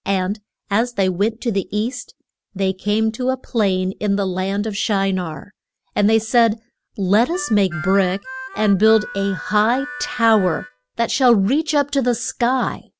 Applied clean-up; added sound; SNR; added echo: none; Harmonica; 13 dB; none.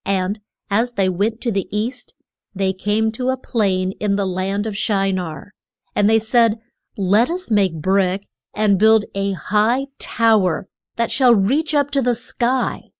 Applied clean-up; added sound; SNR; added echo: neural mask model Resemble Enhance denoiser.